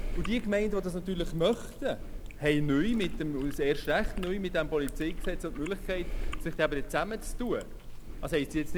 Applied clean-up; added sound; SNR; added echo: none; Chewing, mastication; 4 dB; none.